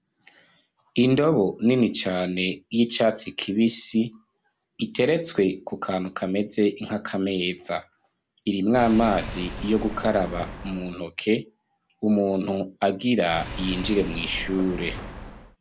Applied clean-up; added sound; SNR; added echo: none; Engine / Car; 10 dB; none.